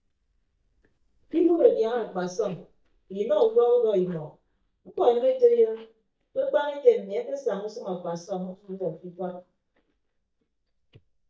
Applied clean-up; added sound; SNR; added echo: neural mask model DeepFilterNet 3.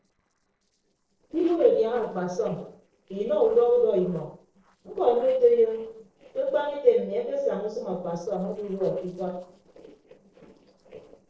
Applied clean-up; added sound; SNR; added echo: neural separator model SepFormer DNS4.